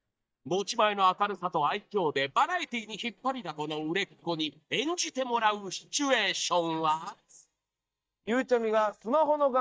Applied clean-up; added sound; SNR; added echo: neural mask model DeepFilterNet 3.